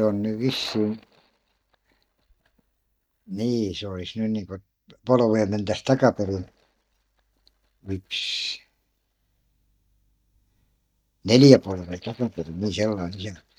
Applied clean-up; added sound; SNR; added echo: neural mask model DeepFilterNet 3.